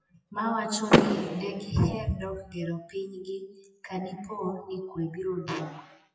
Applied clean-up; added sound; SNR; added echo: classical method WPE with log-MMSE.